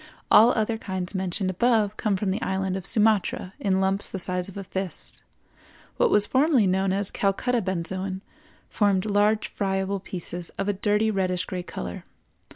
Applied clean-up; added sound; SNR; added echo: none; none; none; none.